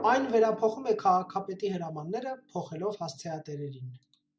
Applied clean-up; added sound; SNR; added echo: none; Drum; 19 dB; none.